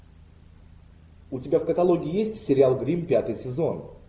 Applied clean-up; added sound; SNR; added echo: none; none; none; none.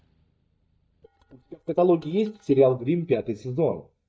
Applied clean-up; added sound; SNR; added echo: neural mask model DeepFilterNet 3.